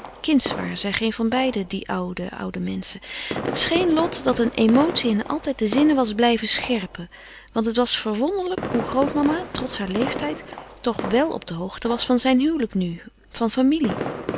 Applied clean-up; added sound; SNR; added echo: none; Fireworks; 10 dB; none.